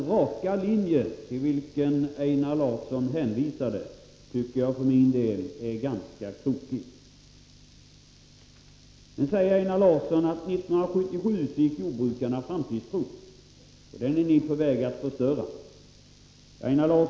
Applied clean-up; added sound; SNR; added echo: none; none; none; none.